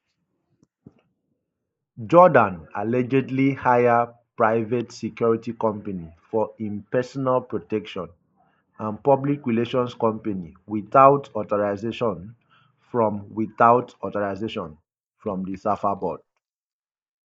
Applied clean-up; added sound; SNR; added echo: neural mask model Resemble Enhance denoiser.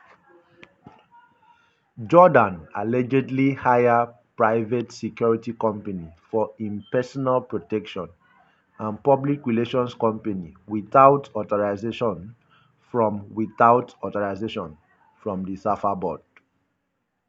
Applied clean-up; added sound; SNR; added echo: none; none; none; none.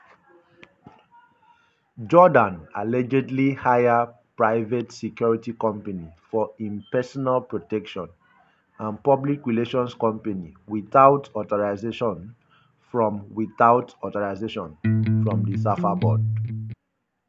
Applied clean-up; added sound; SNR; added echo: none; Electric guitar; -1 dB; none.